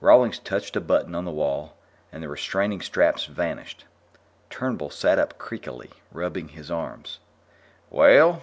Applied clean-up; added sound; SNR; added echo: none; none; none; none.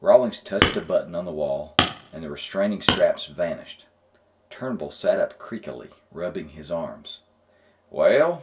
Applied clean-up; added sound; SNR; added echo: none; Hammer; 2 dB; reverberation time 0.2 s.